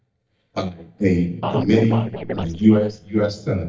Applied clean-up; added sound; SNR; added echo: neural mask model DeepFilterNet 3.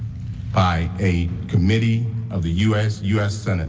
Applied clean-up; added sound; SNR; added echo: none; none; none; none.